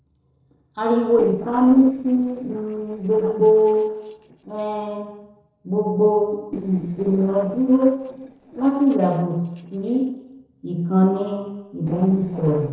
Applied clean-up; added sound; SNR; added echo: neural separator model SepFormer DNS4.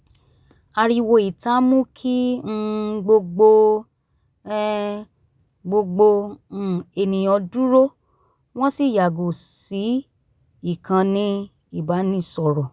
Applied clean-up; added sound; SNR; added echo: none; none; none; none.